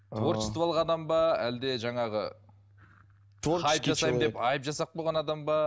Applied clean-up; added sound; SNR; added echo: none; none; none; none.